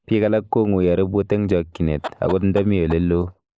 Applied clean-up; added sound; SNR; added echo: neural mask model Resemble Enhance denoiser.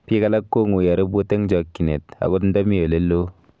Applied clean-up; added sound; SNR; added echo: none; none; none; none.